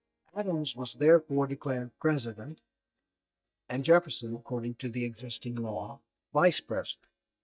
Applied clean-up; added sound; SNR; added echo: neural mask model DeepFilterNet 3.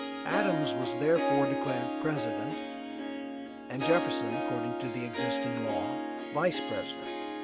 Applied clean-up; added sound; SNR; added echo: none; Harp; -1 dB; none.